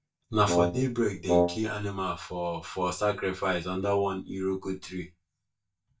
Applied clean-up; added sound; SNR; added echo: neural mask model DeepFilterNet 3.